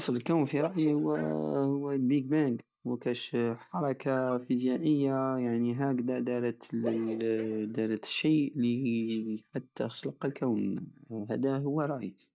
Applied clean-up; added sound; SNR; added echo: neural mask model DeepFilterNet 3.